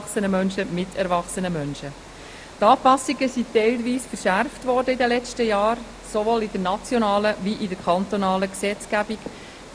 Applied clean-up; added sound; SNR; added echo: none; Water; 18 dB; none.